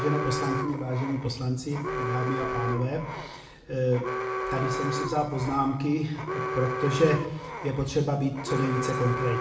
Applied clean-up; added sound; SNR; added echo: none; Alarm; 5 dB; reverberation time 0.8 s.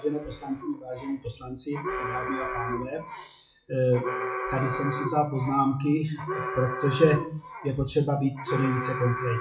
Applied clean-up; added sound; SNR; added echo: classical method WPE with log-MMSE.